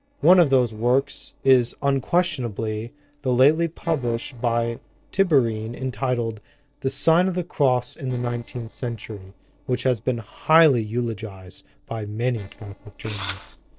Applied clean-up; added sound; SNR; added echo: neural separator model SepFormer DNS4.